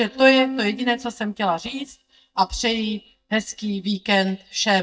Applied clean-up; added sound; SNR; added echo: neural mask model DeepFilterNet 3.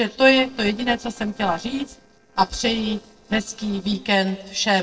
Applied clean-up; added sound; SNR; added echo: neural separator model SepFormer DNS4.